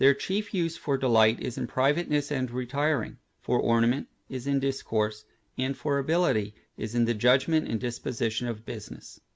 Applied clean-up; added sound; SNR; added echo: none; none; none; none.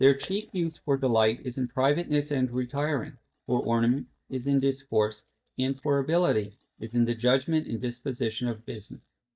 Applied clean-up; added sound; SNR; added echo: neural mask model DeepFilterNet 3.